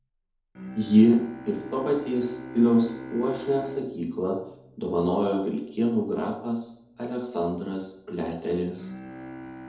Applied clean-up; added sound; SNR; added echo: none; Bowed string instrument; 16 dB; reverberation time 2.1 s.